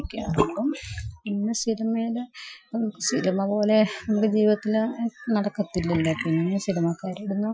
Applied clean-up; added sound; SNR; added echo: classical method Wiener filter.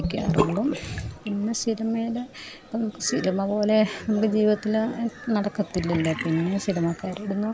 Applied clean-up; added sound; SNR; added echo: none; Bathtub (filling or washing) / Sink (filling or washing); 10 dB; none.